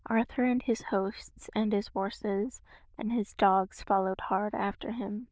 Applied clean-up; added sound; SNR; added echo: neural diffusion model UNIVERSE++.